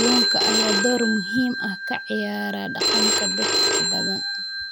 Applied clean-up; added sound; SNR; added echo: none; Telephone; -3 dB; none.